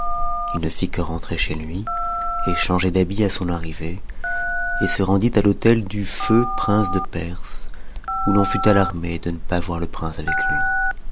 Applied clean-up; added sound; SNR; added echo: none; Telephone; 1 dB; none.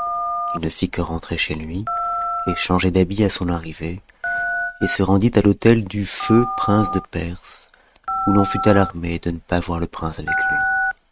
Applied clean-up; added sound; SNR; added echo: neural mask model RNNoise.